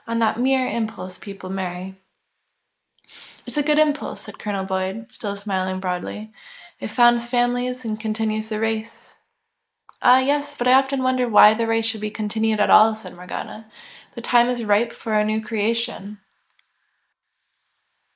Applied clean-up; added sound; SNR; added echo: neural mask model Resemble Enhance denoiser.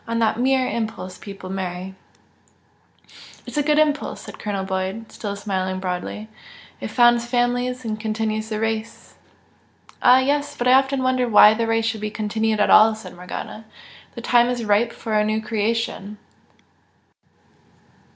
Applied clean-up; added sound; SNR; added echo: none; none; none; none.